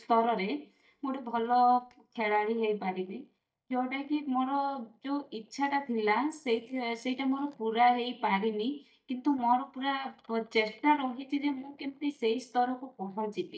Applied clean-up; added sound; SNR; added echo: neural mask model DeepFilterNet 3.